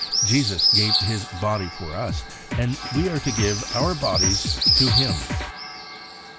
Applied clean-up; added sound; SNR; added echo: none; Bird + Drum kit; -2 dB; none.